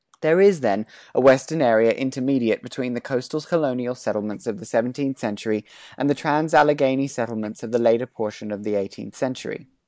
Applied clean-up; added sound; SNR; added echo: neural mask model Resemble Enhance denoiser.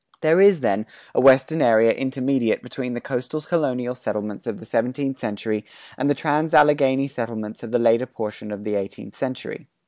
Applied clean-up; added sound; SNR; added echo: none; none; none; none.